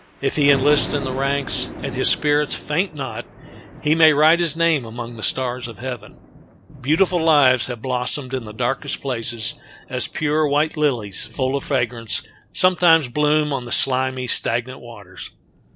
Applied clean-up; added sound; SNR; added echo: none; Thunder; 15 dB; none.